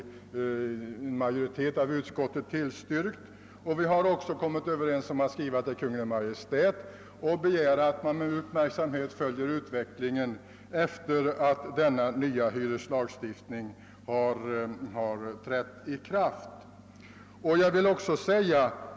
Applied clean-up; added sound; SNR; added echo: none; none; none; none.